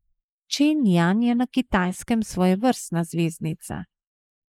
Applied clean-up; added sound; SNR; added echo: neural mask model Resemble Enhance denoiser.